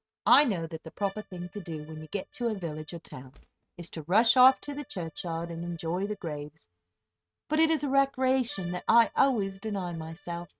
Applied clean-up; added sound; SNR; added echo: neural mask model RNNoise.